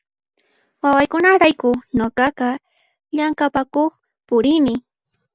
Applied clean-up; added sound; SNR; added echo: none; none; none; none.